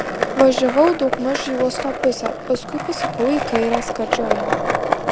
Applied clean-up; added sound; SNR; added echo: none; Skateboard; 2 dB; none.